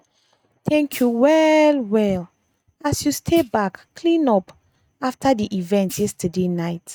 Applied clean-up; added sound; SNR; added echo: neural mask model RNNoise.